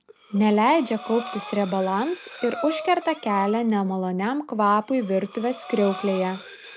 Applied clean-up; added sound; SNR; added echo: none; Breathing; 15 dB; none.